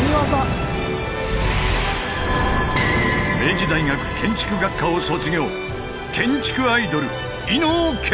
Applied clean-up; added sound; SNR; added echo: none; none; none; none.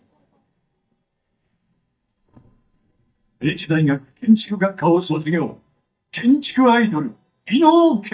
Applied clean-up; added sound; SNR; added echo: neural mask model DeepFilterNet 3.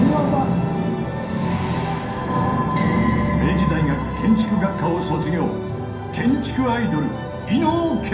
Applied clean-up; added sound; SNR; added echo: none; Car; 13 dB; reverberation time 0.6 s.